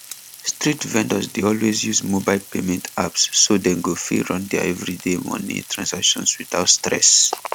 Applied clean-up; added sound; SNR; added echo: none; Frying (food); 19 dB; none.